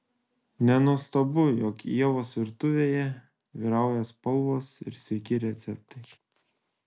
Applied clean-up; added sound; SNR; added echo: none; none; none; none.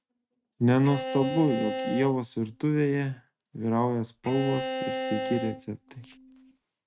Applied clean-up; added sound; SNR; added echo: neural mask model RNNoise.